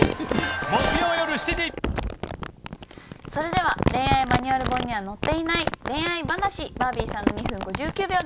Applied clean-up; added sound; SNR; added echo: none; Crumpling, crinkling; 3 dB; none.